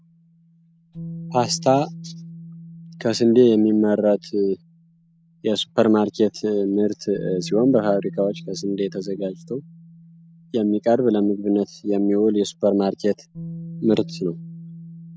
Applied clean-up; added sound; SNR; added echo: none; Bass guitar; 17 dB; none.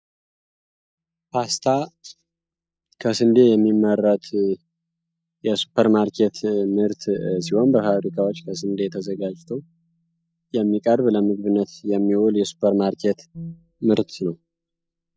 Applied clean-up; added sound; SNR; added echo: neural mask model DeepFilterNet 3.